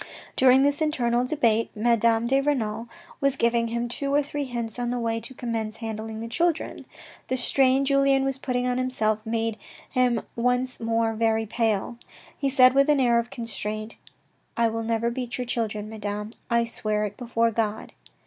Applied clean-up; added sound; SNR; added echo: none; none; none; none.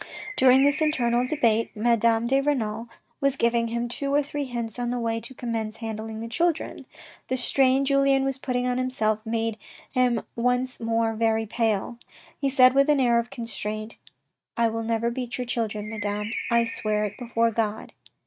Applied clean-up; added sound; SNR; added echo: neural mask model RNNoise.